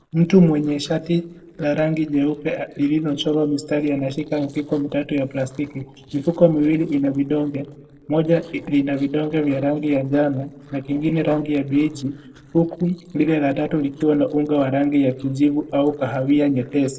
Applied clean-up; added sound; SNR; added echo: neural separator model SepFormer DNS4.